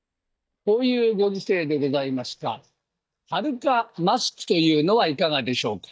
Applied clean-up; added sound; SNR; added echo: neural mask model DeepFilterNet 3.